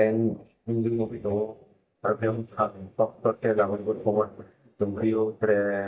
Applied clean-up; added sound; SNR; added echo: neural mask model DeepFilterNet 3.